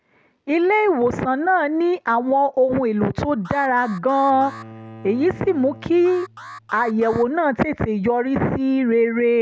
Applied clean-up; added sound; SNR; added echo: none; Bowed string instrument + Alarm; 19 dB; none.